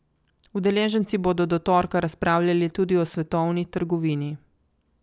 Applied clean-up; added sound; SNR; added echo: none; none; none; none.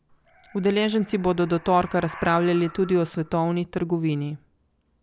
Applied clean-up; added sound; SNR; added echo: none; Animal; 20 dB; none.